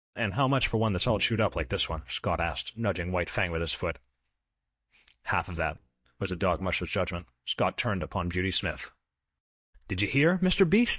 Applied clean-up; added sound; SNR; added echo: neural mask model DeepFilterNet 3.